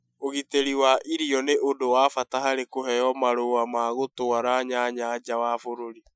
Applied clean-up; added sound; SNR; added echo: classical method Wiener filter.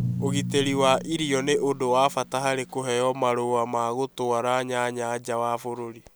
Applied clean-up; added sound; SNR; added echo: none; Drum; 11 dB; none.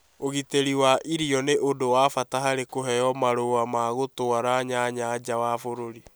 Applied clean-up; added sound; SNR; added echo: none; none; none; none.